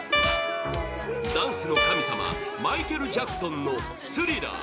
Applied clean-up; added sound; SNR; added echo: none; Guitar; -1 dB; none.